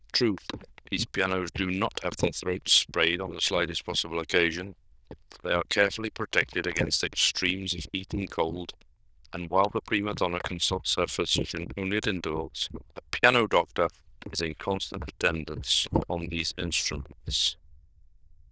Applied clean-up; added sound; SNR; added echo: neural diffusion model UNIVERSE++.